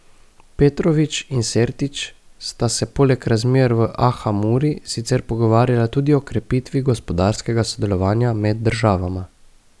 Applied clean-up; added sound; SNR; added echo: none; none; none; none.